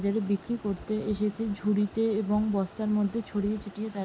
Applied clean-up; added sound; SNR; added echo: none; none; none; none.